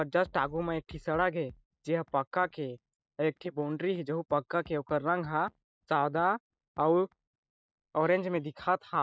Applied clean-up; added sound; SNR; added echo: neural mask model DeepFilterNet 3.